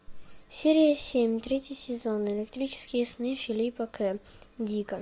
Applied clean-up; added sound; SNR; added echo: none; none; none; none.